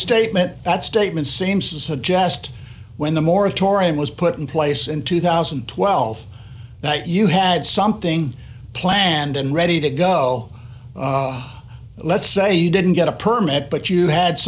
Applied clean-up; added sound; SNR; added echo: none; none; none; none.